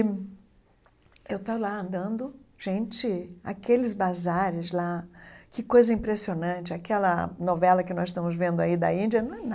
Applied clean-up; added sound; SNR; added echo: none; none; none; none.